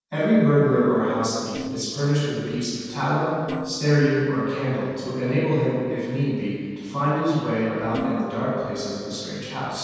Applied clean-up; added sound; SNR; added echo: neural separator model SepFormer DNS4.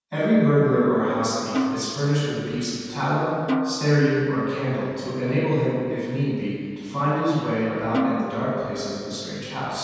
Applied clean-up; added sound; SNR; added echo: none; Snare drum; 8 dB; reverberation time 2.1 s.